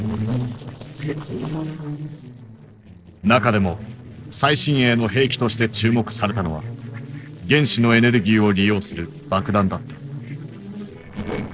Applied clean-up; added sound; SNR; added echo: neural separator model SepFormer DNS4.